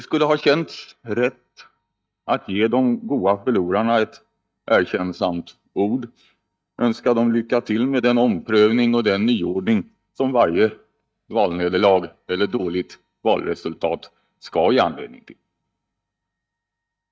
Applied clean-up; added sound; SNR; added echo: neural mask model DeepFilterNet 3.